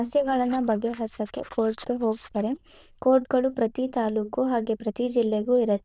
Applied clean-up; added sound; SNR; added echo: neural diffusion model UNIVERSE++.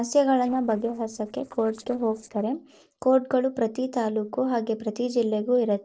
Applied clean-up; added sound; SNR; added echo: neural separator model SepFormer DNS4.